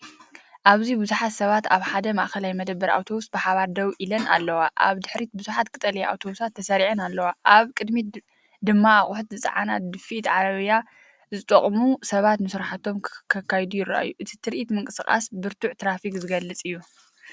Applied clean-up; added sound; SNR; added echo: none; none; none; none.